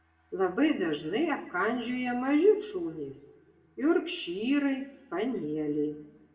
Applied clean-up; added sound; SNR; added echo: none; none; none; reverberation time 1.3 s.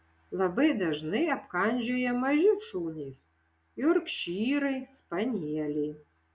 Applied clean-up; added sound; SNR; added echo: none; none; none; none.